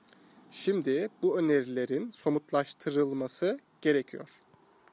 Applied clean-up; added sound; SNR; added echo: none; none; none; none.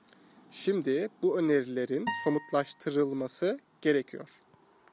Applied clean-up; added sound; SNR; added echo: none; Acoustic guitar; 10 dB; none.